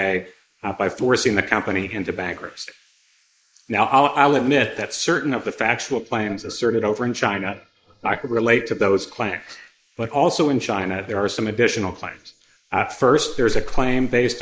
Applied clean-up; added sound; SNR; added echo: neural mask model Resemble Enhance denoiser.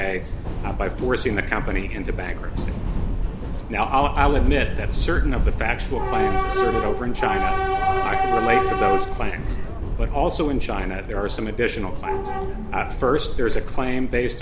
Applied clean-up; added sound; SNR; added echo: none; Subway, metro, underground / Train; -1 dB; none.